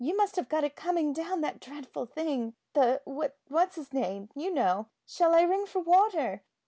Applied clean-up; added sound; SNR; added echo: none; none; none; none.